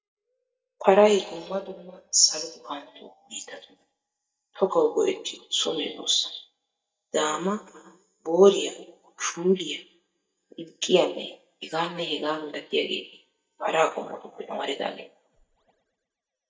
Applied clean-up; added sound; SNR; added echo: neural mask model DeepFilterNet 3.